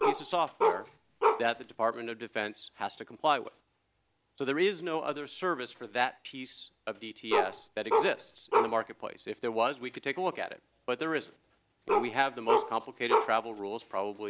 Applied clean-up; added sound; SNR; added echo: none; Bark; -3 dB; none.